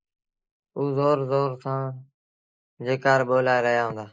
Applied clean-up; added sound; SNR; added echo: neural mask model Resemble Enhance denoiser.